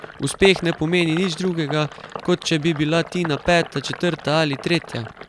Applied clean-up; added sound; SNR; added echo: none; Sink (filling or washing); 14 dB; none.